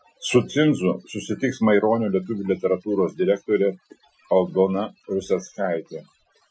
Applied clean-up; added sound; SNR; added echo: classical method Wiener filter.